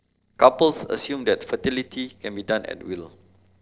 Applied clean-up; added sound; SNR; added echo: neural separator model SepFormer DNS4.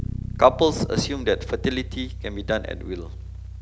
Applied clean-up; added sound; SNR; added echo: none; Bass guitar; 9 dB; none.